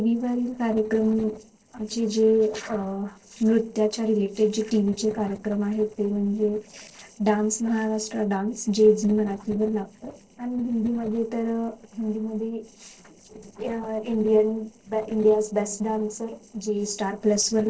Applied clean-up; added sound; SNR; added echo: neural separator model SepFormer DNS4.